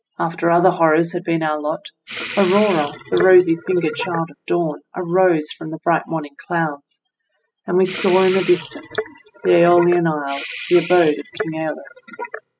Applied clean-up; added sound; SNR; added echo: classical method spectral subtraction.